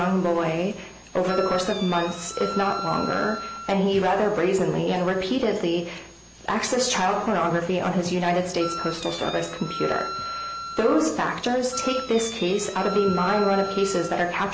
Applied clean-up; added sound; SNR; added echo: none; Wind instrument, woodwind instrument; 10 dB; none.